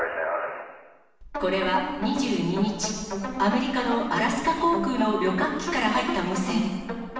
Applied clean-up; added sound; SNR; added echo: none; none; none; reverberation time 1.2 s.